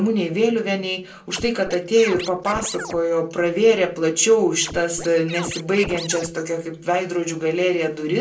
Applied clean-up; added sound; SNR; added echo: none; Scratching (performance technique); 13 dB; reverberation time 0.2 s.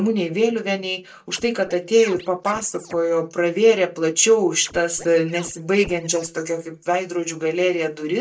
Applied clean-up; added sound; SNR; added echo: neural mask model DeepFilterNet 3.